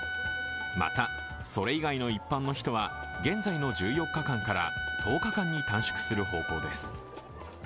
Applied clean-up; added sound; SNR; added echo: none; Wind instrument, woodwind instrument; 5 dB; none.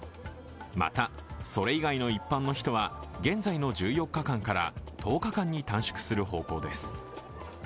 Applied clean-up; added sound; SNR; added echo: none; none; none; none.